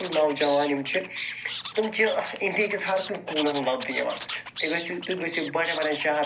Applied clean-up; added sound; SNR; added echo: none; Animal; 9 dB; reverberation time 0.3 s.